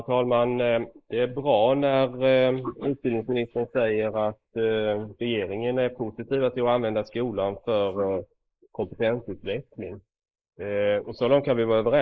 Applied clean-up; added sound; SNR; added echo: neural mask model Resemble Enhance denoiser.